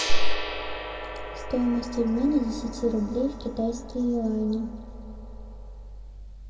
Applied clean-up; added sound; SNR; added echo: none; Gong; 13 dB; reverberation time 2.3 s.